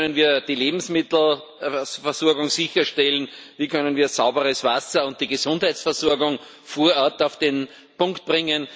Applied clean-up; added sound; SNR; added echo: none; none; none; none.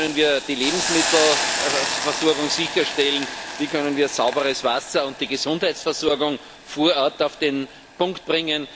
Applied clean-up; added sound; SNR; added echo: none; Hiss; 6 dB; none.